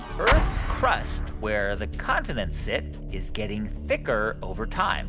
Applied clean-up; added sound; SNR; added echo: none; Explosion; -1 dB; none.